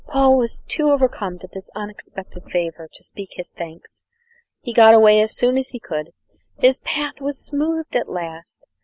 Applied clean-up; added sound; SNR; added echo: none; none; none; none.